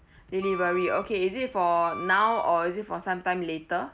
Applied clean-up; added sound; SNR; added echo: none; Wind instrument, woodwind instrument; 12 dB; none.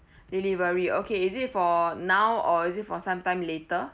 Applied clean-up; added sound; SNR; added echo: none; none; none; none.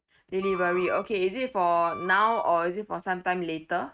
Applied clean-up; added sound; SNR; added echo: neural mask model RNNoise.